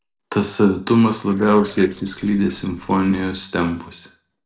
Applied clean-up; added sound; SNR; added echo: neural separator model SepFormer DNS4.